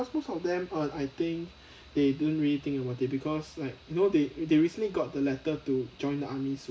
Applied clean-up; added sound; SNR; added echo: none; none; none; none.